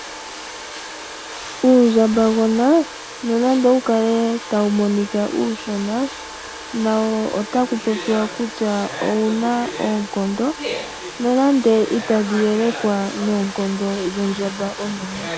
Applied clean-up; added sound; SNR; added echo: none; Domestic sounds, home sounds; 12 dB; none.